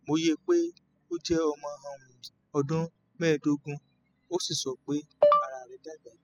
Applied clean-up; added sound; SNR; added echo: classical method spectral subtraction.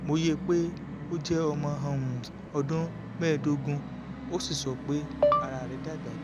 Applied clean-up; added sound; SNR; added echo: none; Musical instrument; 8 dB; none.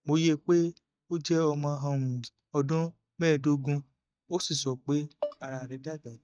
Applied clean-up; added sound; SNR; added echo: neural mask model DeepFilterNet 3.